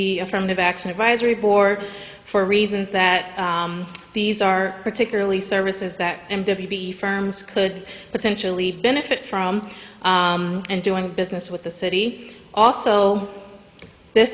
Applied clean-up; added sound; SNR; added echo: none; none; none; none.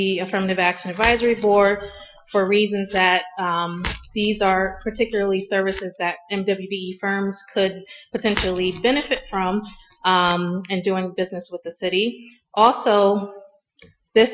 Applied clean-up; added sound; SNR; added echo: classical method Wiener filter.